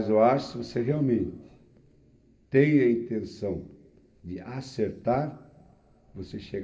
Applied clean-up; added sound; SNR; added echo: none; none; none; reverberation time 2.1 s.